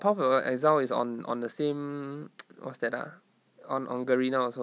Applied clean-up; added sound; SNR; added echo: none; none; none; none.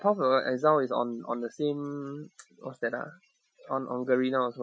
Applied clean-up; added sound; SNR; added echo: classical method Wiener filter.